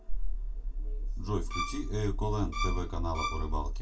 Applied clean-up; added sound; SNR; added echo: none; Bowed string instrument; 9 dB; reverberation time 0.2 s.